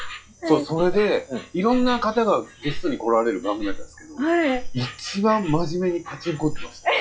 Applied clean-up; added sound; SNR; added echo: classical method log-MMSE.